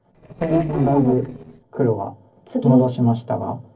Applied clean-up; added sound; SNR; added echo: neural separator model SepFormer DNS4.